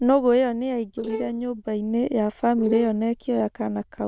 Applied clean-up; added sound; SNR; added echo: neural diffusion model UNIVERSE++.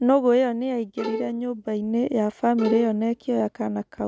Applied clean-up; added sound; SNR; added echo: none; Bowed string instrument; 10 dB; none.